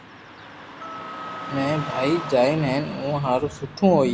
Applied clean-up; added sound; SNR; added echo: none; Car passing by / Traffic noise, roadway noise + Wind instrument, woodwind instrument; 12 dB; none.